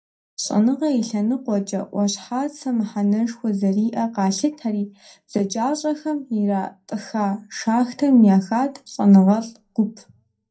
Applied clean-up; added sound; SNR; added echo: none; none; none; reverberation time 0.2 s.